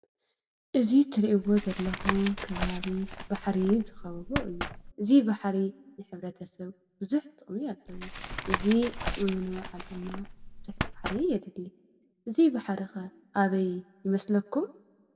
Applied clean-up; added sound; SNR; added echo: none; Tap; 6 dB; reverberation time 0.6 s.